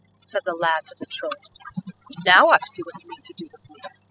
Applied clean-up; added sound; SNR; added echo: classical method spectral subtraction.